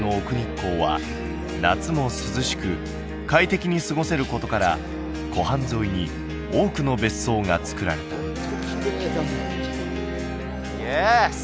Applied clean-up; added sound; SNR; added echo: none; Musical instrument; 11 dB; none.